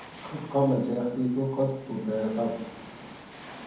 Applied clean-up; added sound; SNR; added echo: none; Waves, surf; 17 dB; reverberation time 1.2 s.